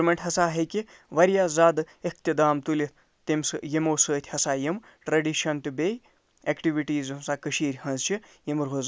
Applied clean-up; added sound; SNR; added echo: none; none; none; none.